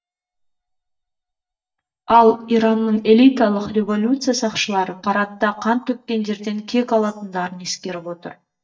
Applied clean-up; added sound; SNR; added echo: neural mask model DeepFilterNet 3.